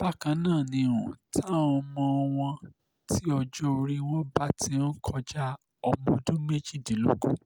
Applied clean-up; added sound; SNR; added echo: none; none; none; none.